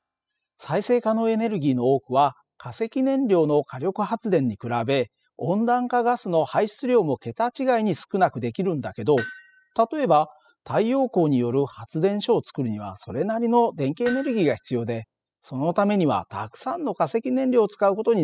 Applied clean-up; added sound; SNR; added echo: classical method spectral subtraction.